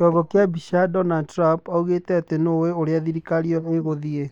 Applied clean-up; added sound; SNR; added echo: neural mask model DeepFilterNet 3.